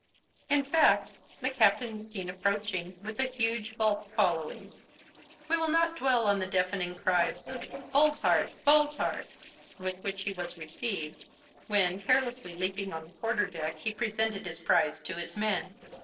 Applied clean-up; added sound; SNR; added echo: neural separator model SepFormer DNS4.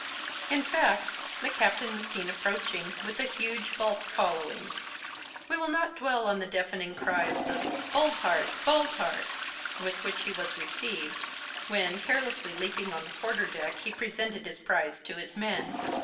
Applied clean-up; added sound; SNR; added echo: none; Toilet flush; 5 dB; reverberation time 0.8 s.